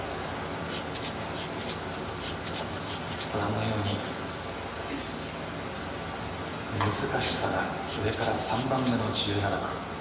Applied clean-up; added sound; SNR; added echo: none; Rattle (instrument); 14 dB; reverberation time 1.0 s.